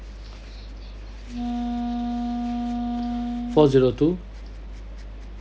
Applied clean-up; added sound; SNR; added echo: none; Wind instrument, woodwind instrument; 3 dB; none.